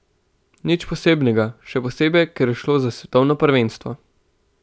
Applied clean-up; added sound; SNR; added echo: none; none; none; none.